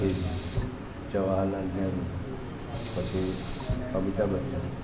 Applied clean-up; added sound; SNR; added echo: none; Sink (filling or washing); 10 dB; reverberation time 3.0 s.